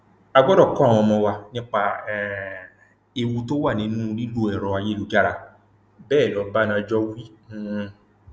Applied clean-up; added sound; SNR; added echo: none; none; none; none.